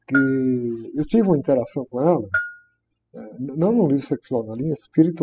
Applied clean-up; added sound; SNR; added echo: classical method spectral subtraction.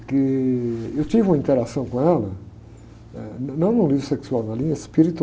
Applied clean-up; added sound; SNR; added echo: none; none; none; none.